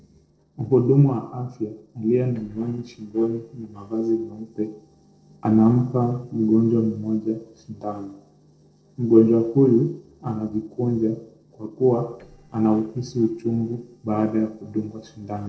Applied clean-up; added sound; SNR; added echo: neural separator model SepFormer DNS4.